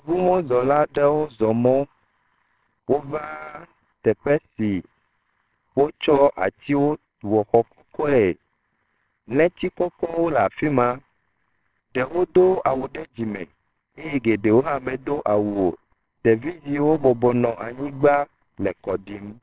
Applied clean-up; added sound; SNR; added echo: neural separator model SepFormer WHAMR!.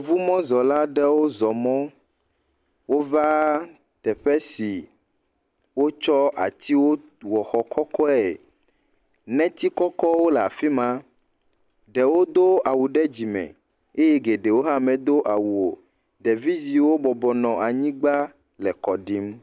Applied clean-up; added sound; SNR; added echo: none; none; none; none.